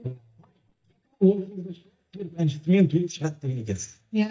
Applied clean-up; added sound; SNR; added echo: neural mask model DeepFilterNet 3.